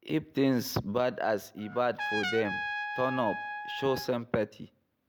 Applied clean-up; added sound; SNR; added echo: none; Trumpet; 6 dB; none.